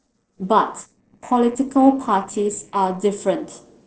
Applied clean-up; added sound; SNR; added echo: neural separator model SepFormer DNS4.